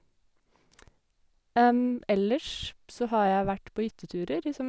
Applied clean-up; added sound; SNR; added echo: none; none; none; none.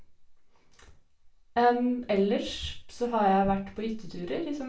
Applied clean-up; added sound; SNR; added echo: none; none; none; reverberation time 0.3 s.